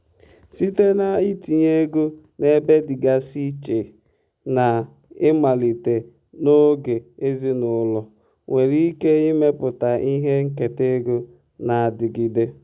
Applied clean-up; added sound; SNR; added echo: none; none; none; none.